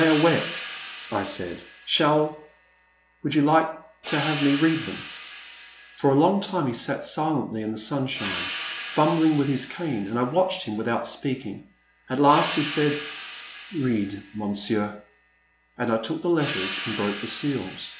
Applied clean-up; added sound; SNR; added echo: none; Cymbal; 10 dB; none.